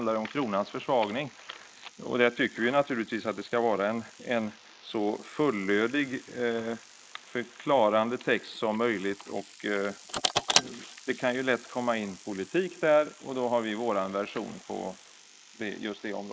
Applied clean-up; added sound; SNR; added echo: neural mask model Resemble Enhance denoiser.